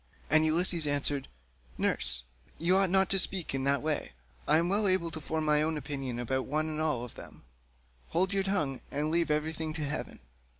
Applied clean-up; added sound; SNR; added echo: none; none; none; none.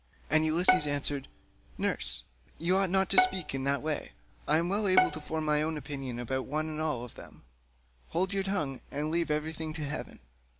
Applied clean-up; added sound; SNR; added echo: none; Bowed string instrument; 3 dB; none.